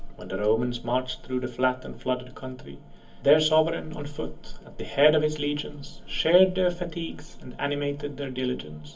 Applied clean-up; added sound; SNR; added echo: none; Buzz; 11 dB; reverberation time 0.3 s.